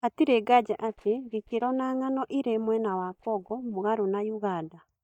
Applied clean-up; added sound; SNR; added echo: neural mask model DeepFilterNet 3.